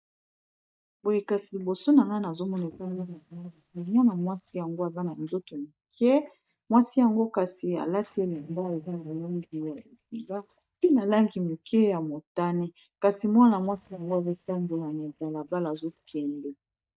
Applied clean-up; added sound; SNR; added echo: neural mask model DeepFilterNet 3.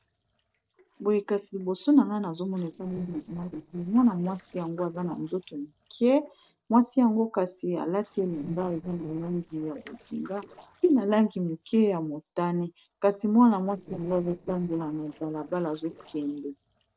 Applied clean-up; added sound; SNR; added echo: neural separator model SepFormer DNS4.